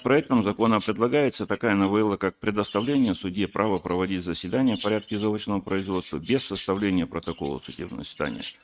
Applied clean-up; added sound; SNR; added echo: neural mask model RNNoise.